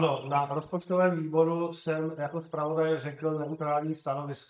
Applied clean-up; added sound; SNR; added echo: neural mask model DeepFilterNet 3.